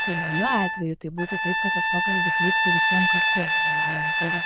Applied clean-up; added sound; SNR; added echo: neural diffusion model UNIVERSE++.